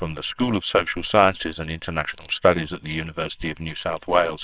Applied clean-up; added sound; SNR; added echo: neural separator model SepFormer WHAMR!.